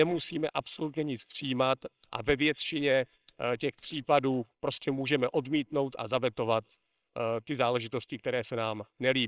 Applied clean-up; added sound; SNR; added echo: neural separator model SepFormer WHAMR!.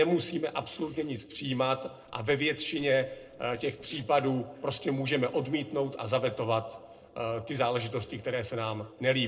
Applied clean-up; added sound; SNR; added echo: neural separator model SepFormer DNS4.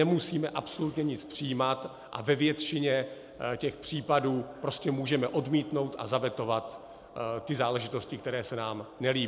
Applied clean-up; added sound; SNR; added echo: none; none; none; none.